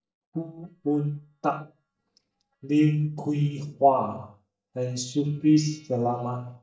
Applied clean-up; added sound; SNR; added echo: neural mask model DeepFilterNet 3.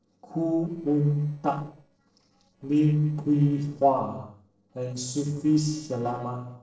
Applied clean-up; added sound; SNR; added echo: neural separator model SepFormer DNS4.